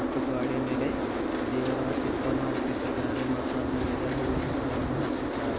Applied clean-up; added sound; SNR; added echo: none; Boat, Water vehicle; -4 dB; none.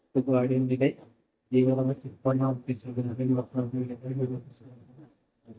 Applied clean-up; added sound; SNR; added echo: neural mask model DeepFilterNet 3.